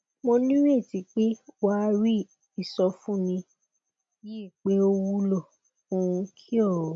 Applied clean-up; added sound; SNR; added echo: none; none; none; none.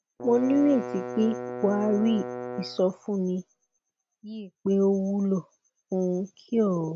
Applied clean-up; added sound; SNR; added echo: none; Bowed string instrument; 9 dB; none.